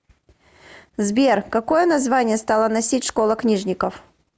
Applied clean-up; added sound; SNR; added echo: none; none; none; none.